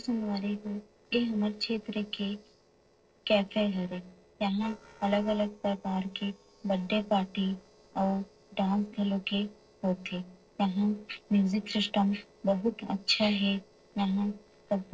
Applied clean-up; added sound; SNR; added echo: neural separator model SepFormer DNS4.